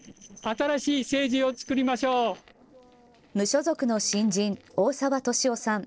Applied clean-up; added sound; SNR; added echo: neural separator model SepFormer DNS4.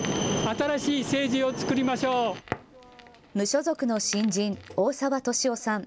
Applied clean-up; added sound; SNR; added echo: none; Crackle; 19 dB; none.